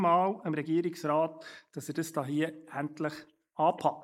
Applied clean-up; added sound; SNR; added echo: neural mask model Resemble Enhance denoiser.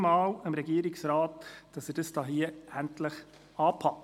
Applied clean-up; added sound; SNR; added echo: none; none; none; none.